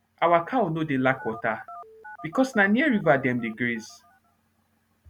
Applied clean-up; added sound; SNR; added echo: none; Telephone; 19 dB; none.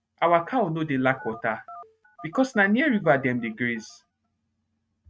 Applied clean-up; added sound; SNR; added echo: neural mask model RNNoise.